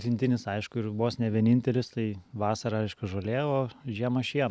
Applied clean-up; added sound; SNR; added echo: none; none; none; none.